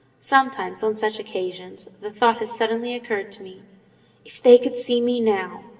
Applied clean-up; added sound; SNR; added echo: none; none; none; reverberation time 1.7 s.